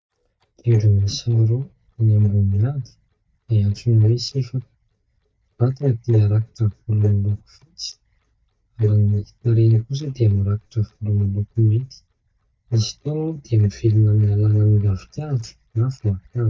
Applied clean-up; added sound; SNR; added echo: neural mask model DeepFilterNet 3.